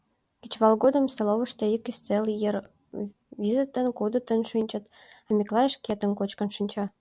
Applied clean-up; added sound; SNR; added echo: none; none; none; none.